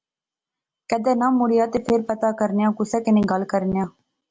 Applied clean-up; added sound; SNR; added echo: none; none; none; none.